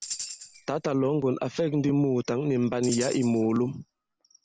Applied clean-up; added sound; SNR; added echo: none; Tambourine; 13 dB; none.